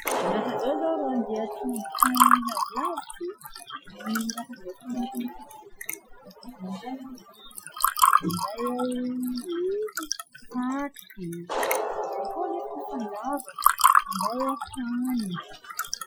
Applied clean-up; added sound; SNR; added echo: classical method Wiener filter.